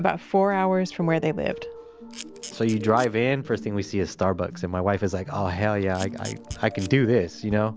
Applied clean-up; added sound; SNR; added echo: none; Camera; 18 dB; none.